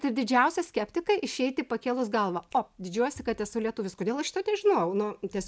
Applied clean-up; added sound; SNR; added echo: none; none; none; none.